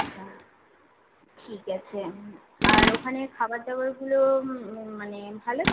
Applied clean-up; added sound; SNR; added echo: none; Tools; 0 dB; none.